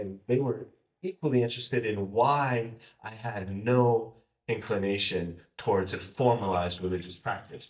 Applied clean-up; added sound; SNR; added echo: neural mask model DeepFilterNet 3.